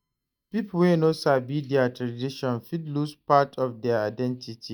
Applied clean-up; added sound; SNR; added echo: neural mask model DeepFilterNet 3.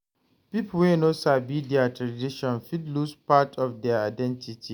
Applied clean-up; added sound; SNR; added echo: none; none; none; none.